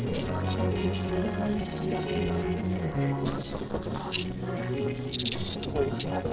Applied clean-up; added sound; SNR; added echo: neural separator model SepFormer DNS4.